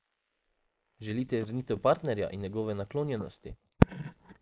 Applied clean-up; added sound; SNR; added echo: neural mask model Resemble Enhance denoiser.